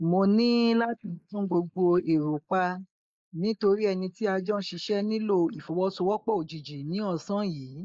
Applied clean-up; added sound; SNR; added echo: neural mask model Resemble Enhance denoiser.